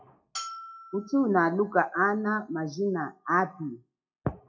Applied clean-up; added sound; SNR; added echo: classical method WPE with log-MMSE.